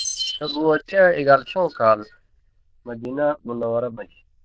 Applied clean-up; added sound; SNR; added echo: neural diffusion model UNIVERSE++.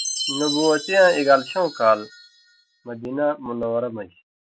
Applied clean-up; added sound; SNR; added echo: none; Chime; 11 dB; none.